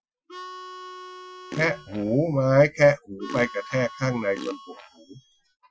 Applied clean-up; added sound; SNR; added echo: classical method Wiener filter.